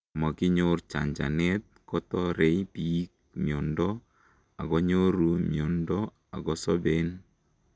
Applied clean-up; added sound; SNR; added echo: none; none; none; none.